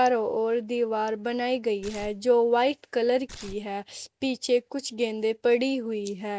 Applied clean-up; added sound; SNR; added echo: none; Tearing; 18 dB; none.